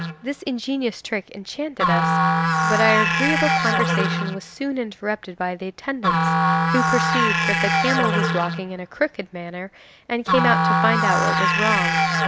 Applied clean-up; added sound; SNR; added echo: none; Musical instrument; -4 dB; none.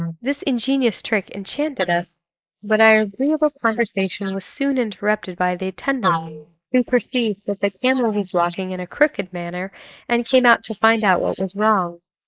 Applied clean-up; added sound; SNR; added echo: neural mask model Resemble Enhance denoiser.